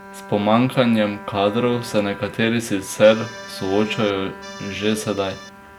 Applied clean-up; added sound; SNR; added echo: none; Bowed string instrument + Accordion; 16 dB; none.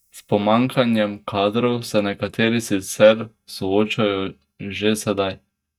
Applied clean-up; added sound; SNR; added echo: neural mask model DeepFilterNet 3.